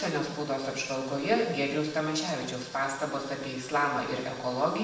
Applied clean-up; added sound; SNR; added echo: none; Tools; 17 dB; reverberation time 0.9 s.